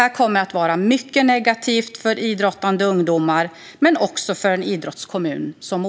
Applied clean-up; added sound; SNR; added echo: none; none; none; none.